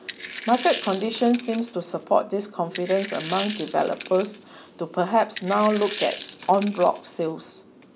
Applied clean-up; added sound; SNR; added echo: none; Coin (dropping); 14 dB; none.